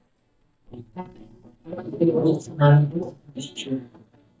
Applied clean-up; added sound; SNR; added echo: neural mask model DeepFilterNet 3.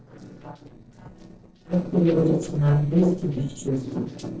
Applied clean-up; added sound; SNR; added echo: neural separator model SepFormer DNS4.